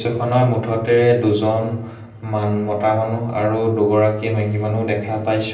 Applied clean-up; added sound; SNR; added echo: none; none; none; reverberation time 0.6 s.